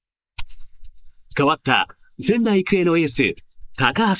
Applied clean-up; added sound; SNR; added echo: neural mask model Resemble Enhance denoiser.